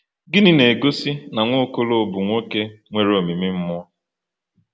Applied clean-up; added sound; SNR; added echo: none; none; none; none.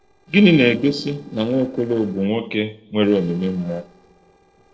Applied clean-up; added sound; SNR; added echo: neural separator model SepFormer DNS4.